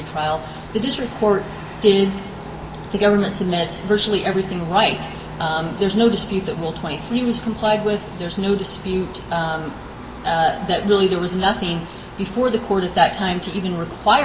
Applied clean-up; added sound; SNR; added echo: none; Cricket; 13 dB; reverberation time 2.5 s.